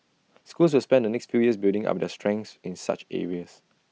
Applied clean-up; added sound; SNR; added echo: none; none; none; none.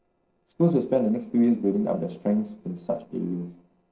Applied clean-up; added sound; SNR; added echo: neural separator model SepFormer DNS4.